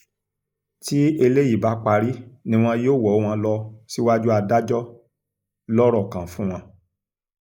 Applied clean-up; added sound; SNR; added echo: neural mask model Resemble Enhance denoiser.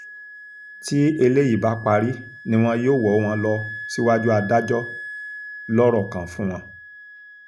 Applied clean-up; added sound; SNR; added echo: none; Wind instrument, woodwind instrument; 14 dB; none.